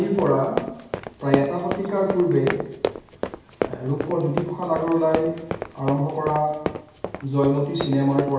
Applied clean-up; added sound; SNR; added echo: none; Run; 7 dB; reverberation time 0.8 s.